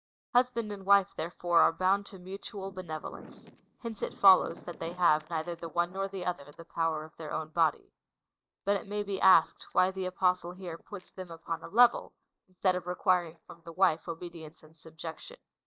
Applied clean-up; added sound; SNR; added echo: neural mask model DeepFilterNet 3.